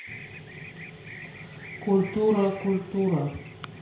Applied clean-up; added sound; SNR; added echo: none; Bird vocalization, bird call, bird song; 17 dB; reverberation time 0.6 s.